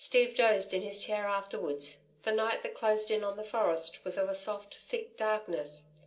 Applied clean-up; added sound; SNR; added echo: none; none; none; reverberation time 0.2 s.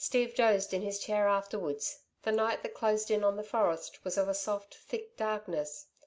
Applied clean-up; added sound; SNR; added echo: none; none; none; none.